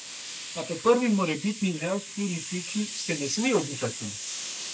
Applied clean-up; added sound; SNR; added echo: neural mask model Resemble Enhance denoiser.